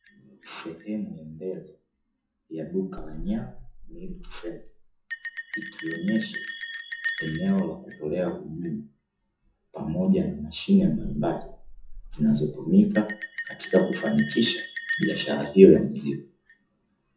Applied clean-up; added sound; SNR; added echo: classical method WPE with log-MMSE.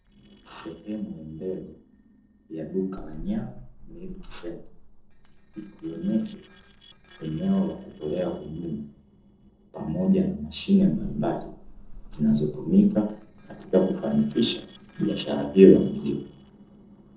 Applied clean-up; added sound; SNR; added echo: neural separator model SepFormer DNS4.